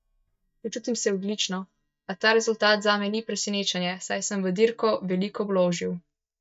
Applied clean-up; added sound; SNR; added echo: neural mask model DeepFilterNet 3.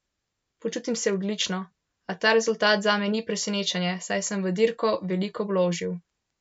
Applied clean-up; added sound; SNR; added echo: none; none; none; none.